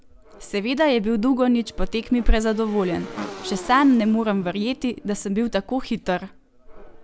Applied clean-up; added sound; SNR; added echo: none; Motorcycle / Engine; 18 dB; none.